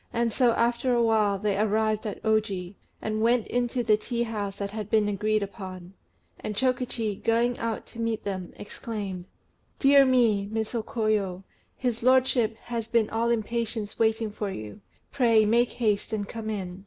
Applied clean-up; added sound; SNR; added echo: none; none; none; none.